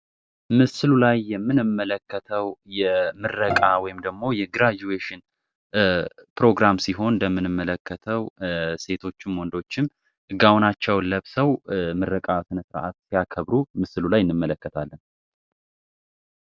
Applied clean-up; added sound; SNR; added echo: none; Bowed string instrument; 8 dB; none.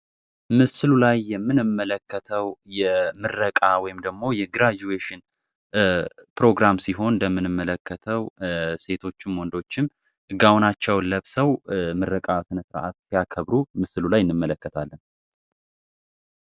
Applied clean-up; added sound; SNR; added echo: none; none; none; none.